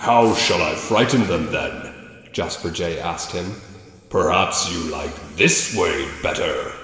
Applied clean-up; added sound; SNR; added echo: none; Domestic sounds, home sounds; 20 dB; reverberation time 2.9 s.